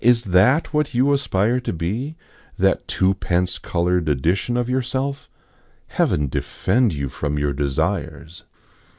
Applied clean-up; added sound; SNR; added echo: none; none; none; none.